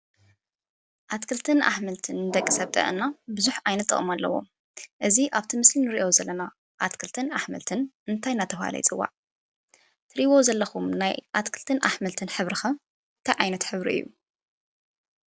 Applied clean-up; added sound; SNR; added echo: none; none; none; none.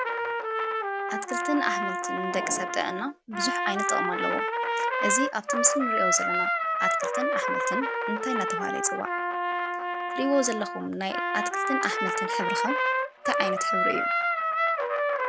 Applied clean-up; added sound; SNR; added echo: none; Trumpet; -4 dB; none.